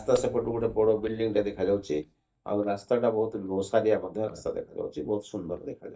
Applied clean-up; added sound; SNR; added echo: neural mask model DeepFilterNet 3.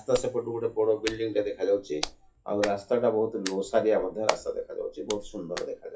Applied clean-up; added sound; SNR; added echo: classical method WPE with log-MMSE.